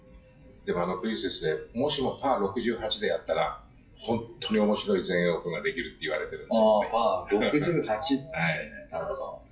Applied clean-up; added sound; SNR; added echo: classical method WPE with log-MMSE.